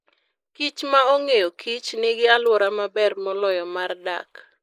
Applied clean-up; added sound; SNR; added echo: neural mask model Resemble Enhance denoiser.